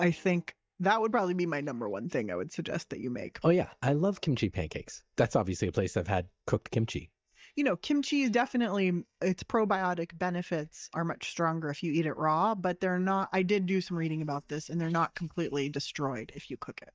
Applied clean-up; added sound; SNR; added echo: neural mask model DeepFilterNet 3.